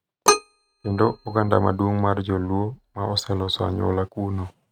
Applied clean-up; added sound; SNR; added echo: neural mask model RNNoise.